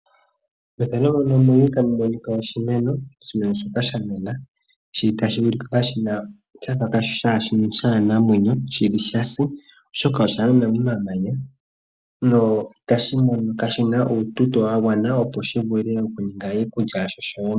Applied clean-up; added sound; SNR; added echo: none; none; none; none.